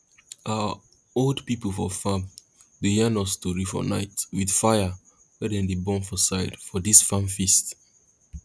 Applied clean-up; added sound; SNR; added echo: none; none; none; none.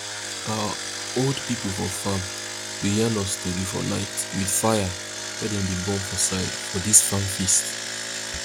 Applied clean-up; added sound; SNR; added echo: none; Engine; 6 dB; none.